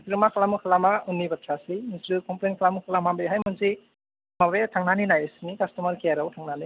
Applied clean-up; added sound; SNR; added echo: none; none; none; none.